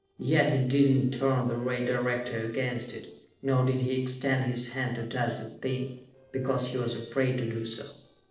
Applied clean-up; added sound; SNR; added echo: neural separator model SepFormer DNS4.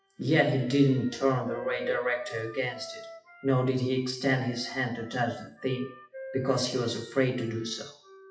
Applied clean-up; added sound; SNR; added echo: classical method WPE with log-MMSE.